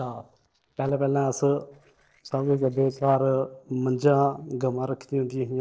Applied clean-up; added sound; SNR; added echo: neural separator model SepFormer DNS4.